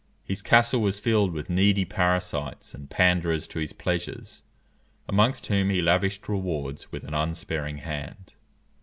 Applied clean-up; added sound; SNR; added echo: none; none; none; none.